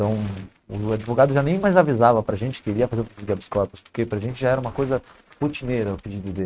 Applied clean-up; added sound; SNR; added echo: neural mask model RNNoise.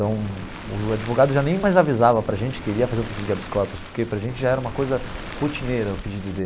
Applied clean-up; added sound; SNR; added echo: none; Waves, surf; 13 dB; none.